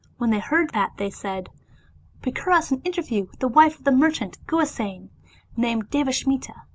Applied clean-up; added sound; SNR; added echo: none; none; none; none.